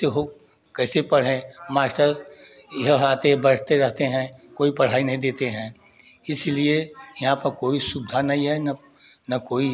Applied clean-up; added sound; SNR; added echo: none; none; none; none.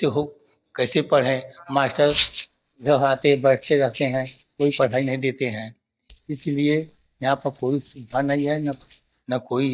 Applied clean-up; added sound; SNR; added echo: neural mask model DeepFilterNet 3.